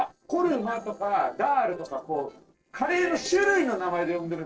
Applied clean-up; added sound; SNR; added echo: neural separator model SepFormer DNS4.